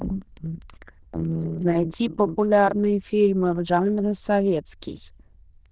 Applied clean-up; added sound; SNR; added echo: neural diffusion model UNIVERSE++.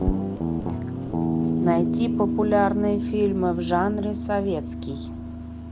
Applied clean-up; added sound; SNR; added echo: none; Guitar; 0 dB; none.